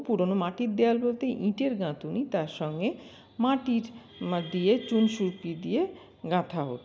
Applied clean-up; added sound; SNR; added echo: none; none; none; none.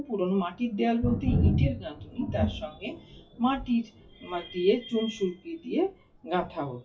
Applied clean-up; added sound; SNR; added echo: classical method WPE with log-MMSE.